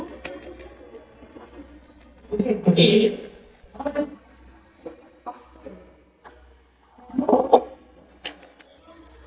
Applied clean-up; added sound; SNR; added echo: neural mask model DeepFilterNet 3.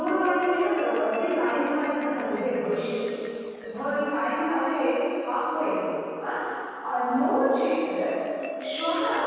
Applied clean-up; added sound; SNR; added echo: none; Marimba, xylophone; 10 dB; reverberation time 2.2 s.